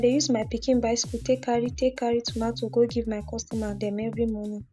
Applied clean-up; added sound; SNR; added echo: none; Bass guitar; 14 dB; none.